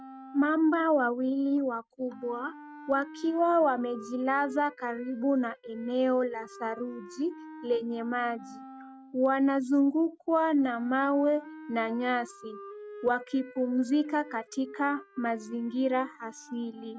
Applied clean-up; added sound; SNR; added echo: neural mask model RNNoise.